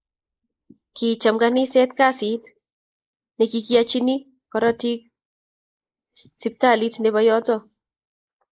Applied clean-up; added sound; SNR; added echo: neural mask model Resemble Enhance denoiser.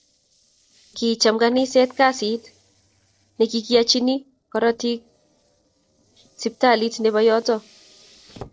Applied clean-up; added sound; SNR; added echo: neural separator model SepFormer DNS4.